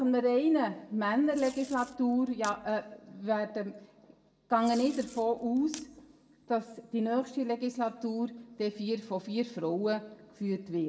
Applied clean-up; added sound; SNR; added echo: none; Packing tape, duct tape; 19 dB; reverberation time 0.7 s.